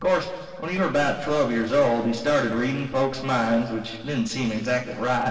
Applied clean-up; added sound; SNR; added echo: neural separator model SepFormer DNS4.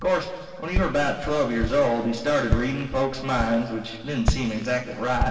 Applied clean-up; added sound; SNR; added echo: none; Walk, footsteps; 6 dB; reverberation time 2.3 s.